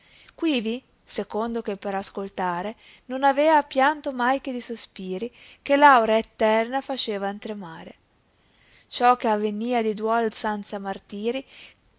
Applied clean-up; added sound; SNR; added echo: none; none; none; none.